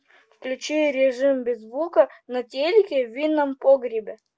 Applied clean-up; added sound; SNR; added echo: none; none; none; none.